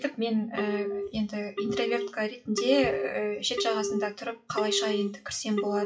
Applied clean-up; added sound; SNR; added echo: classical method WPE with log-MMSE.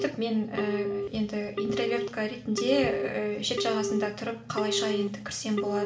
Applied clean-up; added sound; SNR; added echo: none; Telephone; 3 dB; reverberation time 0.6 s.